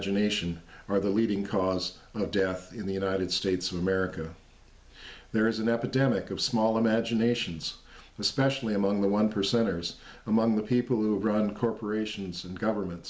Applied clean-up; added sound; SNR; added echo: none; none; none; none.